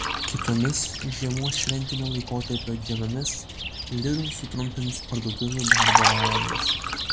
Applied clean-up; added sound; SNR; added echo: none; Liquid + Chirp, tweet; -2 dB; none.